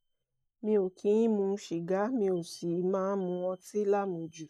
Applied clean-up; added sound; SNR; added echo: neural mask model DeepFilterNet 3.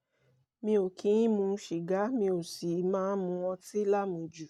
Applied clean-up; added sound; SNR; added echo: none; none; none; none.